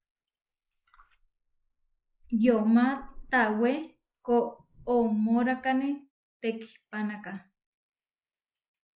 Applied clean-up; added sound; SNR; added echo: neural mask model Resemble Enhance denoiser.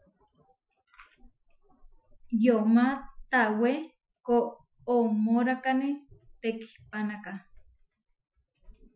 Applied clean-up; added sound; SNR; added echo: classical method Wiener filter.